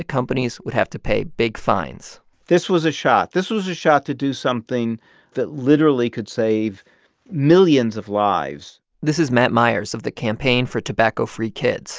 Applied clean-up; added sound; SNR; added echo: none; none; none; none.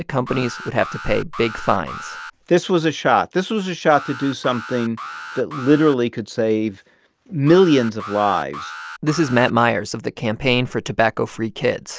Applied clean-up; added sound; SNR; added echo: none; Alarm; 15 dB; none.